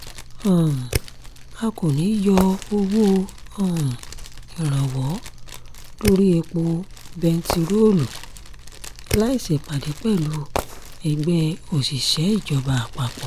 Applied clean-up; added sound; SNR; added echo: none; Fire + Fireworks; 10 dB; none.